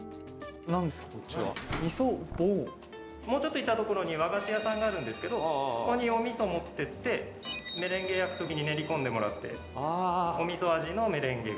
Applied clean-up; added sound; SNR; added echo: none; Slam; 8 dB; none.